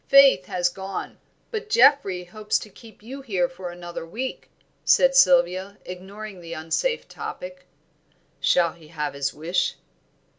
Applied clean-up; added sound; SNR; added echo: none; none; none; none.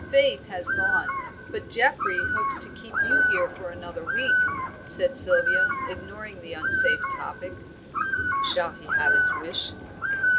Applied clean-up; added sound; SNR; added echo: none; Bird; -3 dB; none.